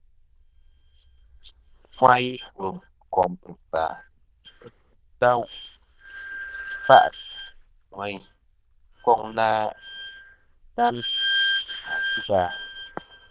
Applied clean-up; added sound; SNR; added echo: neural diffusion model UNIVERSE++.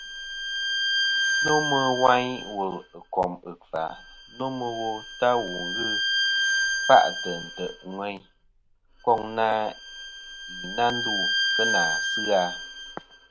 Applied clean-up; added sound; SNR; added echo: none; Bowed string instrument; 2 dB; none.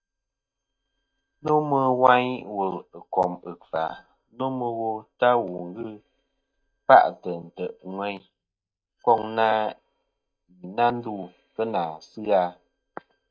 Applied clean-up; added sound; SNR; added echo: neural mask model DeepFilterNet 3.